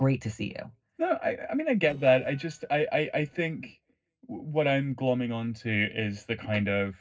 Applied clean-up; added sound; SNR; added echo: neural separator model SepFormer DNS4.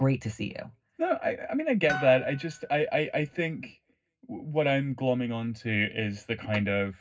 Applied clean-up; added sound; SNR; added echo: none; Harp; 11 dB; reverberation time 0.4 s.